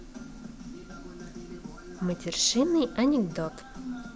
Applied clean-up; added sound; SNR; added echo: none; none; none; none.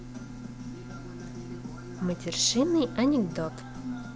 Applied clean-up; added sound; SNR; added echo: none; Bowed string instrument; 13 dB; none.